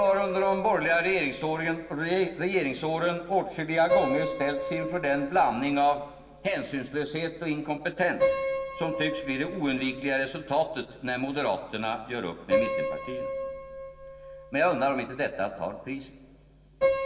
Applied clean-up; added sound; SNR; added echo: none; Piano; 6 dB; reverberation time 2.6 s.